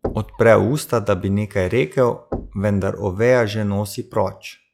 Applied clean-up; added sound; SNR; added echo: classical method log-MMSE.